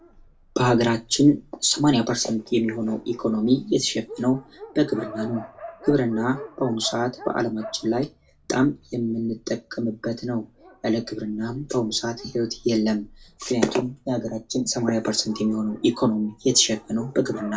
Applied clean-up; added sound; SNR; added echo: none; Dog; 19 dB; reverberation time 0.2 s.